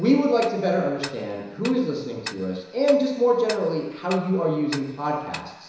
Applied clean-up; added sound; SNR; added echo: none; Tick-tock; 17 dB; reverberation time 1.0 s.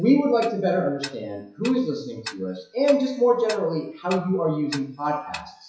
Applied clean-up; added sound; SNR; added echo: classical method WPE with log-MMSE.